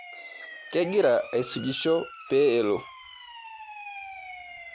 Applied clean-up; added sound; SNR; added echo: none; Siren; 15 dB; none.